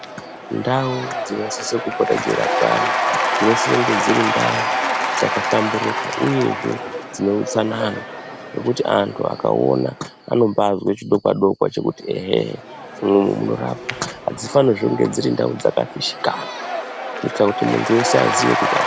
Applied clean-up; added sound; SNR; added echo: none; Applause / Crowd / Cheering; 4 dB; none.